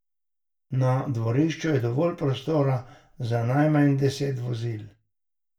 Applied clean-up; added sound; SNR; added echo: none; none; none; reverberation time 0.2 s.